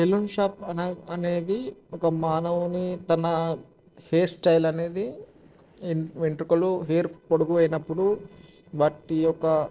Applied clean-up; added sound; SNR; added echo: neural separator model SepFormer DNS4.